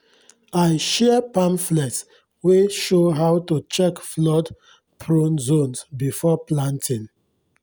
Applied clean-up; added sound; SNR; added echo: none; none; none; none.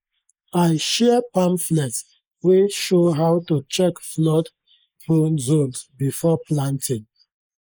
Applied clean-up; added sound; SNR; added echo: neural mask model Resemble Enhance denoiser.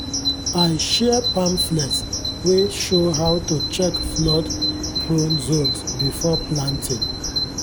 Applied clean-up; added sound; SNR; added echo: none; Bird vocalization, bird call, bird song; 2 dB; none.